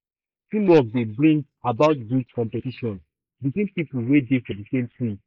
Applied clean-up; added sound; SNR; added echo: neural mask model Resemble Enhance denoiser.